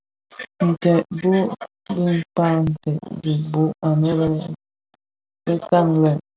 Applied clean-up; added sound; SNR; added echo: none; none; none; none.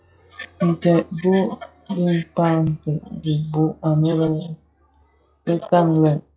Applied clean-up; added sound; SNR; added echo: classical method log-MMSE.